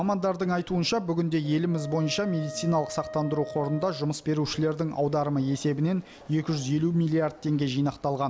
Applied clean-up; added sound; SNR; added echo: none; Wind instrument, woodwind instrument; 14 dB; none.